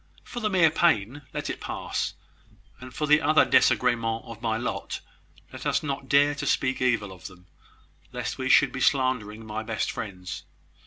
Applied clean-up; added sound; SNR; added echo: none; none; none; none.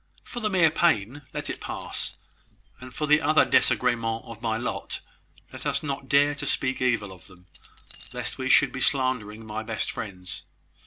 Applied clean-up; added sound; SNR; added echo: neural separator model SepFormer DNS4.